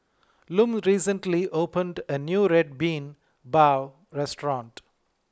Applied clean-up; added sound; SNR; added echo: none; none; none; none.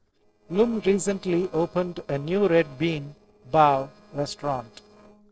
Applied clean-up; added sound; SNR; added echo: neural separator model SepFormer DNS4.